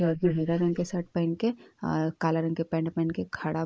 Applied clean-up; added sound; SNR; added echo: neural mask model Resemble Enhance denoiser.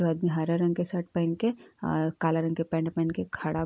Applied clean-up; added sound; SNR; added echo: none; none; none; none.